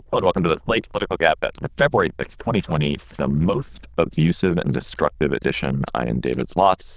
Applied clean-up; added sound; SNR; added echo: neural diffusion model UNIVERSE++.